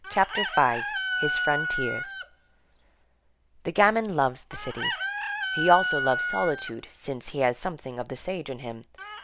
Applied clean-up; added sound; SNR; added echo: none; Chicken, rooster; 4 dB; none.